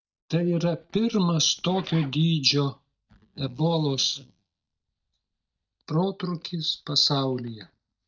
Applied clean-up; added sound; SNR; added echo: neural mask model DeepFilterNet 3.